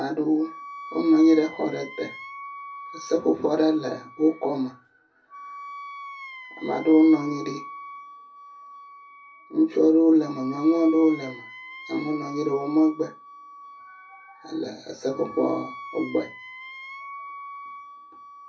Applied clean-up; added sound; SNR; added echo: none; Wind instrument, woodwind instrument; 16 dB; reverberation time 0.3 s.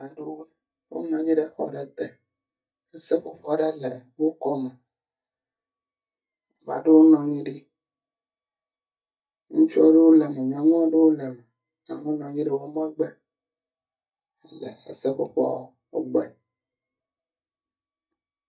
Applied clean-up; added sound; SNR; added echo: neural mask model DeepFilterNet 3.